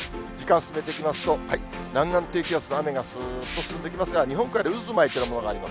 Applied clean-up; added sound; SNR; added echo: none; Liquid; 17 dB; none.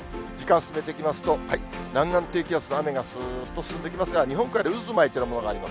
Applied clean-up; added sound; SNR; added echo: none; none; none; none.